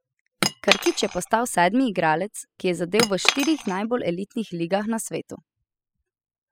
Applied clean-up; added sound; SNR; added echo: classical method spectral subtraction.